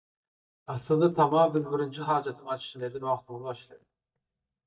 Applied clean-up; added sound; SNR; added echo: neural mask model DeepFilterNet 3.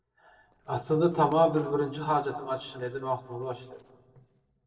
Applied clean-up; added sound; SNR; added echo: neural separator model SepFormer DNS4.